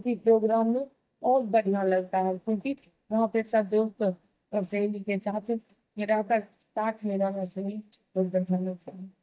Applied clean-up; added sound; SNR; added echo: neural mask model DeepFilterNet 3.